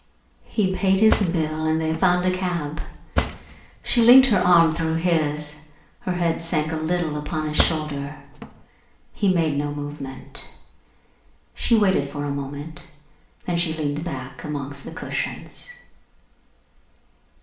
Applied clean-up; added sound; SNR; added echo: none; Cutlery, silverware / Drawer open or close; 5 dB; reverberation time 0.6 s.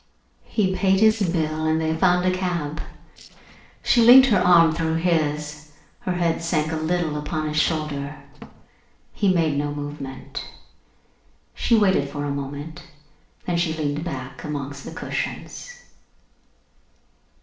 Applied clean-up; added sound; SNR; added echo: neural separator model SepFormer DNS4.